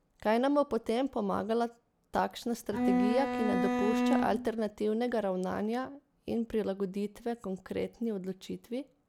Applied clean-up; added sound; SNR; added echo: none; Bowed string instrument; -3 dB; none.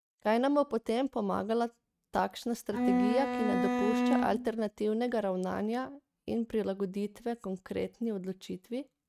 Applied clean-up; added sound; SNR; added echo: neural mask model RNNoise.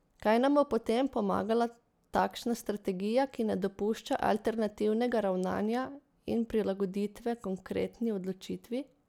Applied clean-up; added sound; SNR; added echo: none; none; none; none.